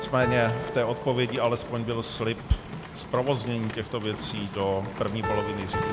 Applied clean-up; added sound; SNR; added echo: none; Piano + Rain; 7 dB; none.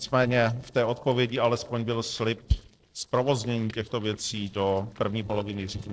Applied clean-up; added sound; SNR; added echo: neural separator model SepFormer DNS4.